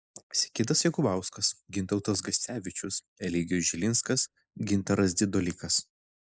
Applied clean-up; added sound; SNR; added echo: neural mask model Resemble Enhance denoiser.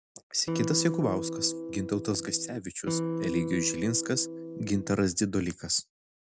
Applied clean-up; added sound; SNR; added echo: none; Electric guitar; 4 dB; none.